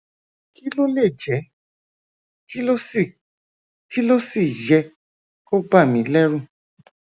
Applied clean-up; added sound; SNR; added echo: none; none; none; none.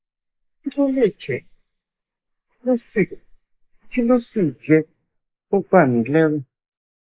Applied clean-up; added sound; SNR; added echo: neural mask model Resemble Enhance denoiser.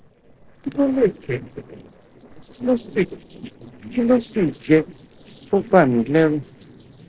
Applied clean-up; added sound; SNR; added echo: neural separator model SepFormer DNS4.